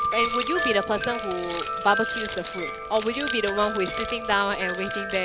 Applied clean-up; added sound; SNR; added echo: none; Wind chime + Keys jangling; 2 dB; none.